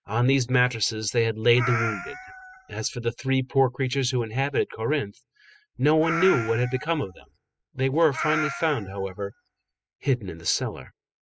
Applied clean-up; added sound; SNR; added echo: classical method spectral subtraction.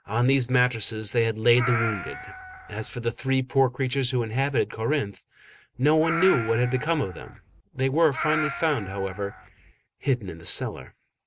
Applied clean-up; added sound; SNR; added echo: none; Meow; 8 dB; none.